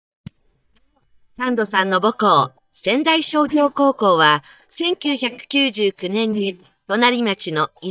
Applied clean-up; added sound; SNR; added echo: neural mask model DeepFilterNet 3.